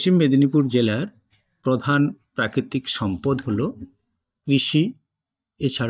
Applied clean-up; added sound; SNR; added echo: neural mask model DeepFilterNet 3.